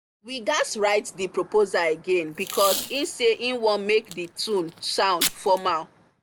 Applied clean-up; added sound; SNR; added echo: none; Packing tape, duct tape; 9 dB; none.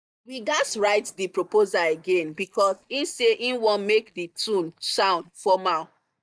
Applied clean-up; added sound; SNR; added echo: neural mask model DeepFilterNet 3.